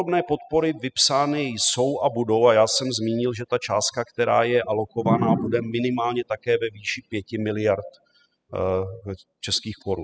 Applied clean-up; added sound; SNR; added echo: classical method spectral subtraction.